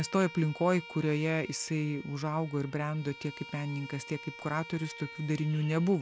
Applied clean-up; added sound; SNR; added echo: none; Bowed string instrument; 16 dB; none.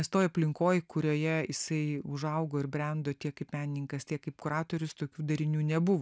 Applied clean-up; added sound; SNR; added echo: none; none; none; none.